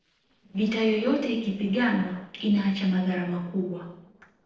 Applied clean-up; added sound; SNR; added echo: neural separator model SepFormer DNS4.